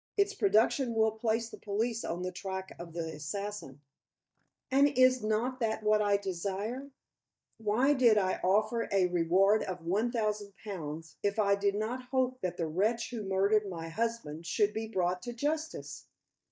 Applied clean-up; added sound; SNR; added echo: neural mask model DeepFilterNet 3.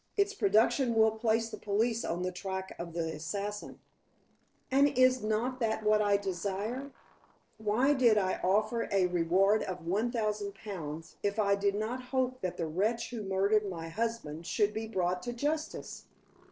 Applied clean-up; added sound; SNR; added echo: neural separator model SepFormer DNS4.